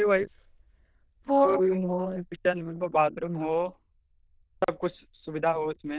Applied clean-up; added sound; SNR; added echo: neural diffusion model UNIVERSE++.